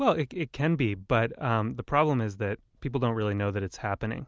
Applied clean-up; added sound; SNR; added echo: none; none; none; none.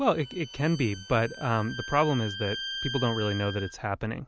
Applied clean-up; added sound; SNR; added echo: none; Bowed string instrument; 11 dB; none.